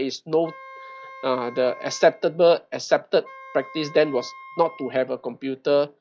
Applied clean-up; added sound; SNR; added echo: classical method log-MMSE.